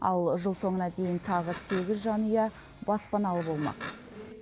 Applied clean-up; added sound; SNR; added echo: none; Livestock, farm animals, working animals; 13 dB; none.